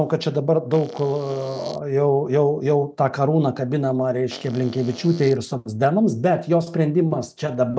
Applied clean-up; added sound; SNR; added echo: none; Fart; 19 dB; none.